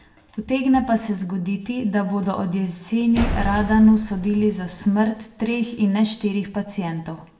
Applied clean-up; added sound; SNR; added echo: none; Slam; 7 dB; reverberation time 0.6 s.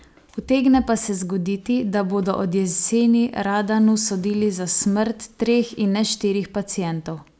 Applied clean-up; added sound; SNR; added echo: none; none; none; none.